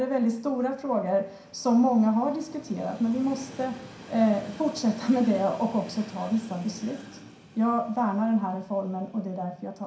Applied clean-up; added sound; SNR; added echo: none; Train; 20 dB; reverberation time 0.5 s.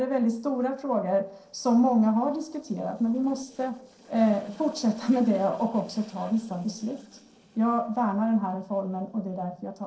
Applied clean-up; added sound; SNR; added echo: neural separator model SepFormer DNS4.